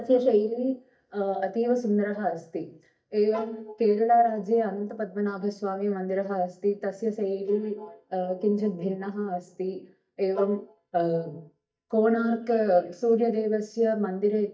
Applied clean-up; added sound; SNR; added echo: neural mask model DeepFilterNet 3.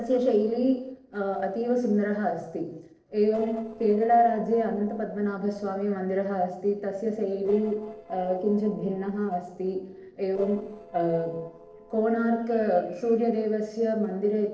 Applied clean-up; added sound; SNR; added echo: neural separator model SepFormer DNS4.